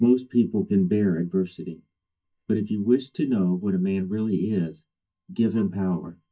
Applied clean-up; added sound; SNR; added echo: neural mask model DeepFilterNet 3.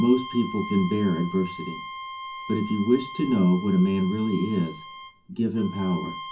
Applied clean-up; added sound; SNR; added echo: none; Bowed string instrument; 12 dB; reverberation time 0.4 s.